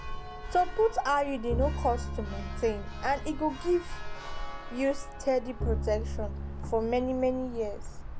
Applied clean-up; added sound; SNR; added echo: none; Church bell + Bowed string instrument; 4 dB; none.